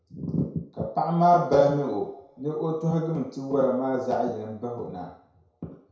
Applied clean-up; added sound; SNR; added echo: none; none; none; reverberation time 0.6 s.